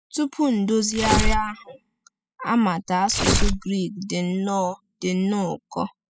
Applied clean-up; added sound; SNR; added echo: classical method spectral subtraction.